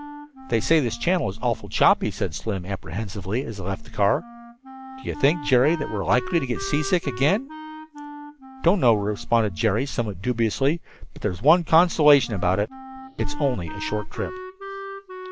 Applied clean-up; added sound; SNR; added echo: none; Wind instrument, woodwind instrument; 15 dB; none.